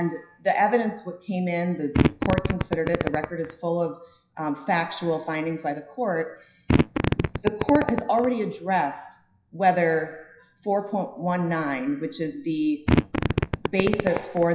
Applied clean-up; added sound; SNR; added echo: classical method WPE with log-MMSE.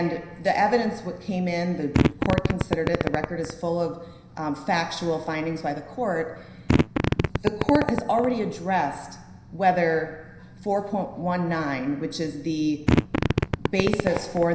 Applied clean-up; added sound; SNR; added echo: none; Fart; -2 dB; reverberation time 0.9 s.